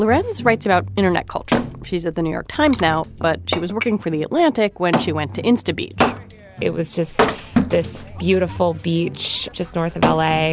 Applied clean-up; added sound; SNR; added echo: none; Wood; 6 dB; none.